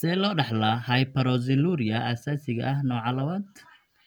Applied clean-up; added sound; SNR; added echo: none; none; none; none.